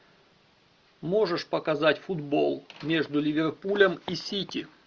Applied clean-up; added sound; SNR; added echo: none; none; none; none.